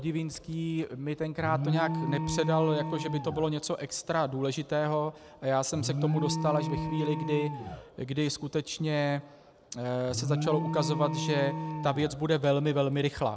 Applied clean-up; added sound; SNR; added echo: none; Alarm; 5 dB; none.